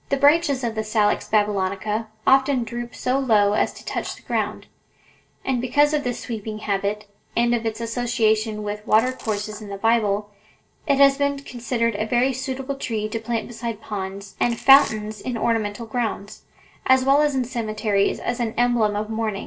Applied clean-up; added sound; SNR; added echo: neural separator model SepFormer DNS4.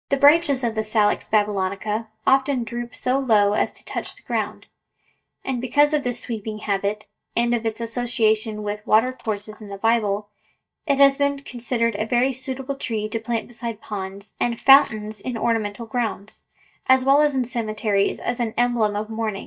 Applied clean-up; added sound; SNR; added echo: neural mask model DeepFilterNet 3.